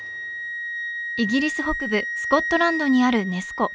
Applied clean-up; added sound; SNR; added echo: none; Wind instrument, woodwind instrument; 5 dB; none.